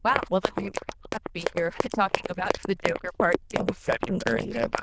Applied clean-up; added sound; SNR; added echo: neural diffusion model UNIVERSE++.